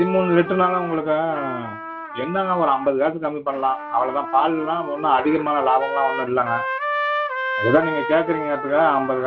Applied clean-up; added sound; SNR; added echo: none; Trumpet; 7 dB; reverberation time 0.2 s.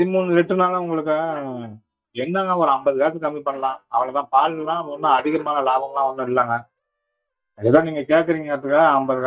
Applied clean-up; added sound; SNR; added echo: neural mask model DeepFilterNet 3.